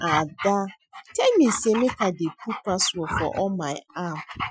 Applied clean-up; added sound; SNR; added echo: classical method Wiener filter.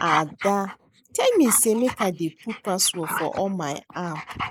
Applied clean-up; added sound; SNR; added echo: neural mask model Resemble Enhance denoiser.